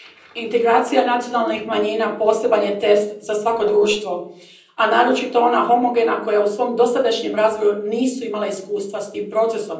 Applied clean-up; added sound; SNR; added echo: none; Bark; 14 dB; reverberation time 0.6 s.